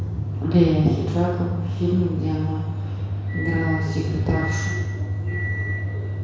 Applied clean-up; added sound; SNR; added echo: none; none; none; reverberation time 1.1 s.